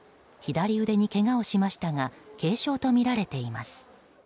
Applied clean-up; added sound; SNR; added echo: none; none; none; none.